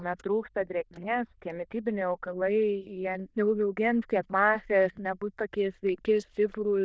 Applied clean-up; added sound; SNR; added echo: neural diffusion model UNIVERSE++.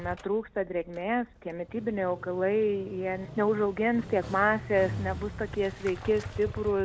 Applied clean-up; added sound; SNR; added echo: none; Motorcycle; 12 dB; none.